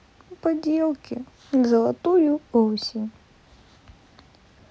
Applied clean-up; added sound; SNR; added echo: none; none; none; none.